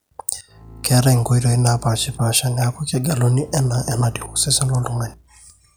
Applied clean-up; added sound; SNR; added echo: none; Bowed string instrument; 20 dB; none.